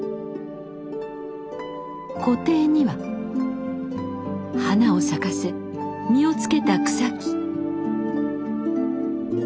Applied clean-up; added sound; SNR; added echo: none; none; none; none.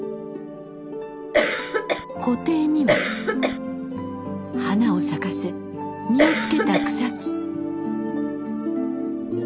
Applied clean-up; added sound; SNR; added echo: none; Cough; -2 dB; none.